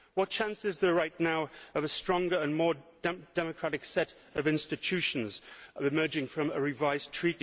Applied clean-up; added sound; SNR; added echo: none; none; none; none.